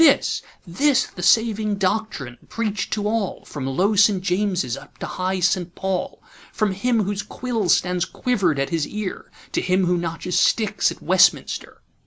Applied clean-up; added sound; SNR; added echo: none; none; none; none.